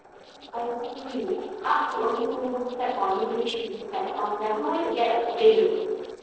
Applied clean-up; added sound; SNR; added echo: neural separator model SepFormer DNS4.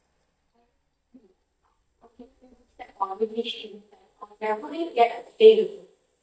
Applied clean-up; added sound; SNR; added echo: neural mask model DeepFilterNet 3.